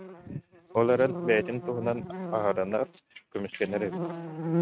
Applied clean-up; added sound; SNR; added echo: neural mask model RNNoise.